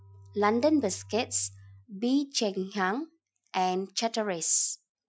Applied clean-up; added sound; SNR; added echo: classical method Wiener filter.